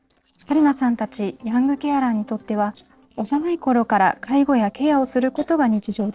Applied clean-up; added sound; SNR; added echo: neural separator model SepFormer DNS4.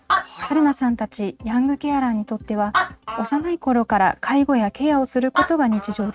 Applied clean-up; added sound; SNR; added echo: neural mask model RNNoise.